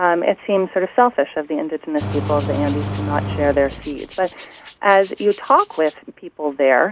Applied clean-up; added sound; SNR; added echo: none; Rattle (instrument) + Engine; 6 dB; none.